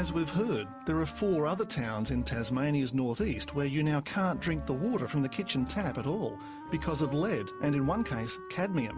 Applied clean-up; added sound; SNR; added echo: none; Wind instrument, woodwind instrument; 15 dB; none.